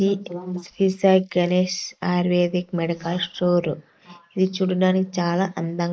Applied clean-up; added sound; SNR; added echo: neural mask model Resemble Enhance denoiser.